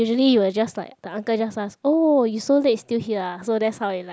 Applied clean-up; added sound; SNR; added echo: none; none; none; none.